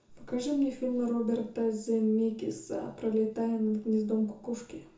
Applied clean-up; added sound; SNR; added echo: none; none; none; reverberation time 0.6 s.